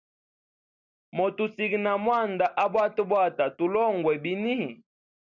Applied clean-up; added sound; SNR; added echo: none; none; none; none.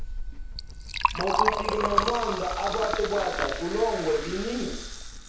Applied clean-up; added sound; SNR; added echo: none; Liquid; 0 dB; reverberation time 0.7 s.